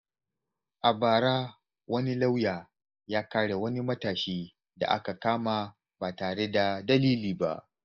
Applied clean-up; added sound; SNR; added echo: neural mask model Resemble Enhance denoiser.